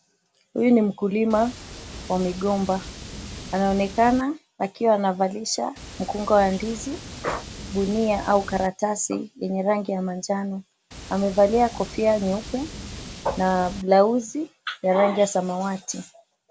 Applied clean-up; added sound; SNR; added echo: none; Water; 14 dB; none.